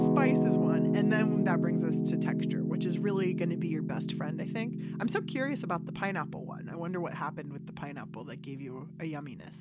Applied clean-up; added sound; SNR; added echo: none; Piano; -5 dB; none.